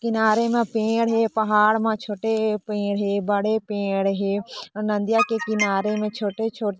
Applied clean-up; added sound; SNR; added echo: none; none; none; none.